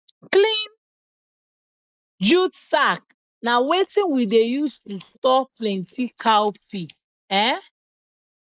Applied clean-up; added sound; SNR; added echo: neural mask model Resemble Enhance denoiser.